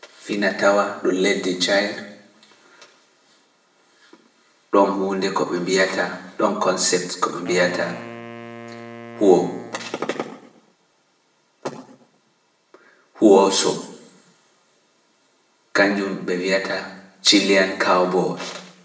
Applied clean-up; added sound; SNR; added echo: none; Wind instrument, woodwind instrument; 16 dB; reverberation time 0.7 s.